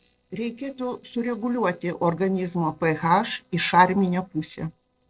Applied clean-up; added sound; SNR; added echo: neural separator model SepFormer DNS4.